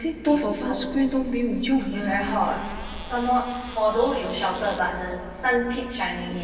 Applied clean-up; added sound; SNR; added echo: none; Fart; 18 dB; reverberation time 2.6 s.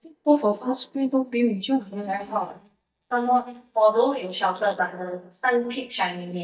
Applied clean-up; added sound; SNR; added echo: neural mask model DeepFilterNet 3.